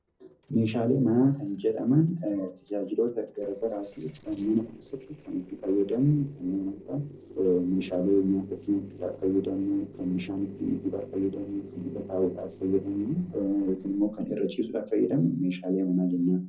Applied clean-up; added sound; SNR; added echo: neural separator model SepFormer DNS4.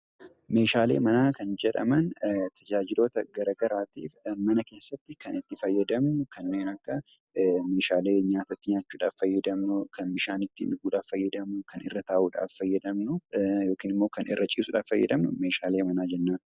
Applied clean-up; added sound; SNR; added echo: none; none; none; none.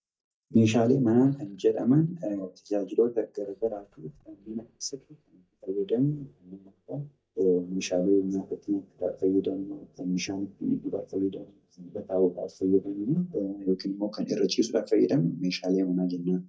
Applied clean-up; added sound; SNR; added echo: neural mask model DeepFilterNet 3.